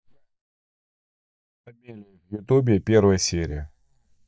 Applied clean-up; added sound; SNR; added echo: neural mask model DeepFilterNet 3.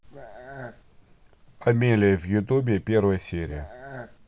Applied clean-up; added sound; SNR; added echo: none; Burping, eructation; 16 dB; none.